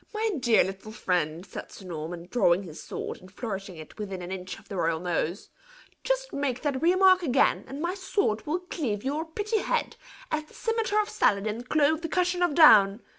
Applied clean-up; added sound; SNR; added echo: none; none; none; none.